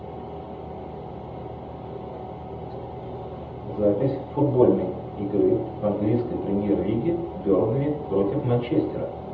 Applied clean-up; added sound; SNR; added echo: none; none; none; reverberation time 0.7 s.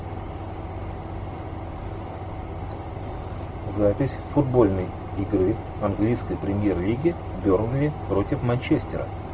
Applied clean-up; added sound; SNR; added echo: none; none; none; none.